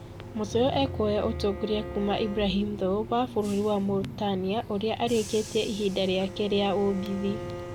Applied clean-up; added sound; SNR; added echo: none; Bus / Engine + Bowed string instrument; 10 dB; none.